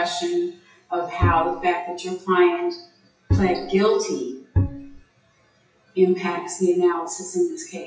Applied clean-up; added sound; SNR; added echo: classical method WPE with log-MMSE.